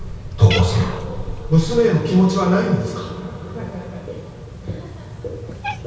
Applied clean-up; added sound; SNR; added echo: none; Cat; 12 dB; reverberation time 0.6 s.